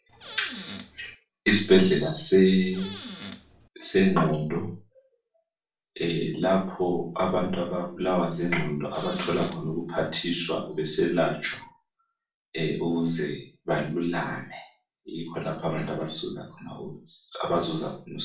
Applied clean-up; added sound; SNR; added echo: none; Squeak / Cupboard open or close; 13 dB; reverberation time 0.3 s.